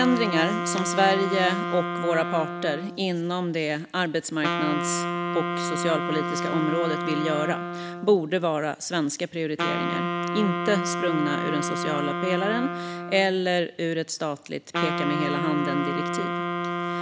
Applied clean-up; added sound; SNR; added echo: none; Wind instrument, woodwind instrument; 3 dB; none.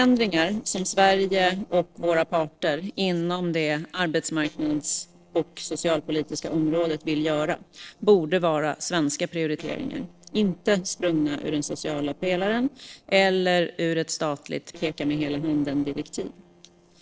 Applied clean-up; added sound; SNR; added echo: neural separator model SepFormer DNS4.